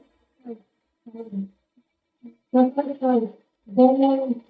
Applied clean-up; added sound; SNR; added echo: neural mask model DeepFilterNet 3.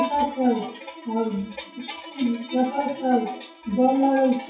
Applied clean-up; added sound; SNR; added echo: classical method WPE with log-MMSE.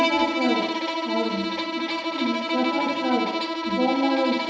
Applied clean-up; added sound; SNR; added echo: none; Bowed string instrument; -1 dB; reverberation time 1.0 s.